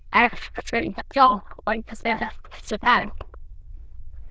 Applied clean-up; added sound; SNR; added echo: neural diffusion model UNIVERSE++.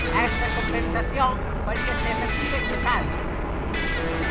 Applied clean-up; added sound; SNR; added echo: none; Fixed-wing aircraft, airplane + Electric guitar; -5 dB; none.